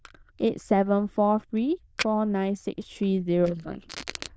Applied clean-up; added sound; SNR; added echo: neural diffusion model UNIVERSE++.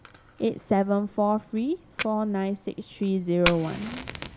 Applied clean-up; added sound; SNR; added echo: none; Fire; 8 dB; none.